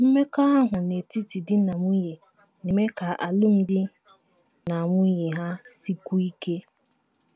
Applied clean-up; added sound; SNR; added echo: none; none; none; none.